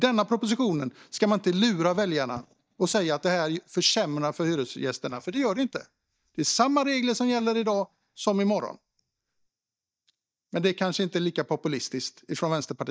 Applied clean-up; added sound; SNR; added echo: neural mask model DeepFilterNet 3.